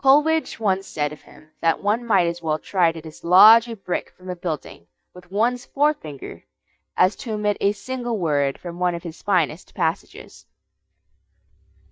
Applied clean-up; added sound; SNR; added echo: neural mask model DeepFilterNet 3.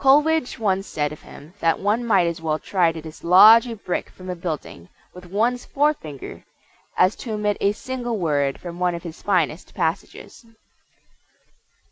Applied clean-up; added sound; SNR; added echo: none; none; none; none.